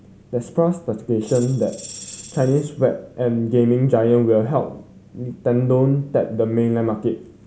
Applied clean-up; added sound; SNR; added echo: none; Tambourine; 19 dB; none.